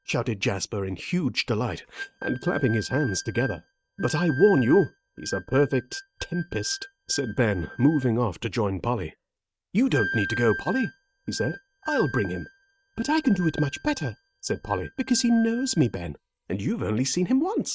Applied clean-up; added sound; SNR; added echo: neural mask model RNNoise.